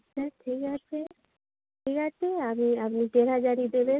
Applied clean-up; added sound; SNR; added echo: none; none; none; none.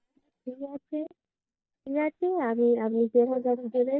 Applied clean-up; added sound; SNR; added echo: neural mask model DeepFilterNet 3.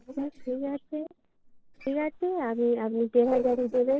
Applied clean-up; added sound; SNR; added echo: neural separator model SepFormer DNS4.